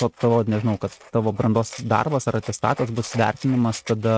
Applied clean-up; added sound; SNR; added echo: neural mask model RNNoise.